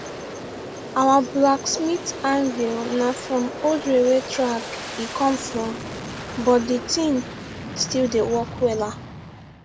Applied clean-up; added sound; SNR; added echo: none; Aircraft; 10 dB; none.